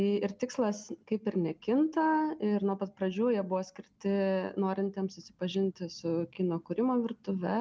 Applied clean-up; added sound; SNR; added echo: none; none; none; none.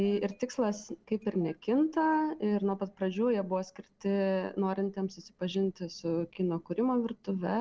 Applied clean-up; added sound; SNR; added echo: neural separator model SepFormer DNS4.